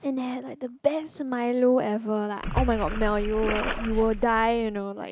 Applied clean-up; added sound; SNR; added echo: none; Splash, splatter; 4 dB; none.